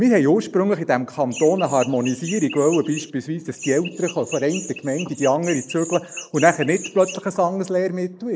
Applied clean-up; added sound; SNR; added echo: neural mask model Resemble Enhance denoiser.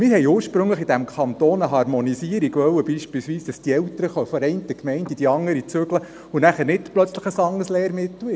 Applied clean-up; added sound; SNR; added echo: none; none; none; none.